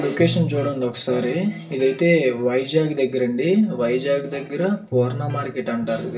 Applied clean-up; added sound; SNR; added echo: none; Electric guitar; 12 dB; reverberation time 0.5 s.